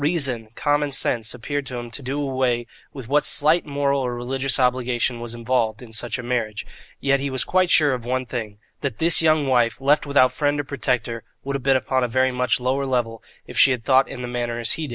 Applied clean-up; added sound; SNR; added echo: none; none; none; none.